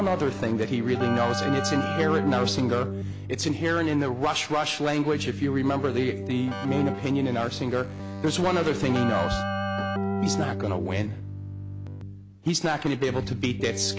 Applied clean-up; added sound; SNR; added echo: none; Keyboard (musical); 5 dB; none.